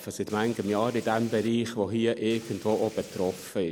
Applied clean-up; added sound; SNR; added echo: none; Rain; 19 dB; none.